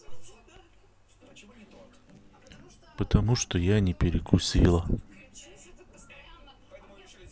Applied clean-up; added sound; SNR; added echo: none; none; none; none.